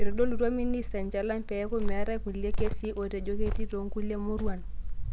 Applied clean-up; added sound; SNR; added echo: none; Cricket; -4 dB; none.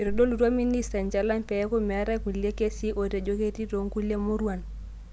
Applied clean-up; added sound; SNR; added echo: none; none; none; none.